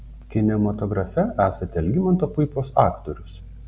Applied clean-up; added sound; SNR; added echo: none; Growling; 17 dB; none.